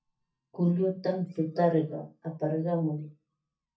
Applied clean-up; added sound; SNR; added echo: neural mask model DeepFilterNet 3.